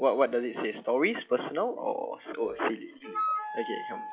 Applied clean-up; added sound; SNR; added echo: classical method log-MMSE.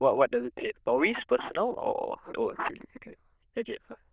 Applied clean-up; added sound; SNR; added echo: neural diffusion model UNIVERSE++.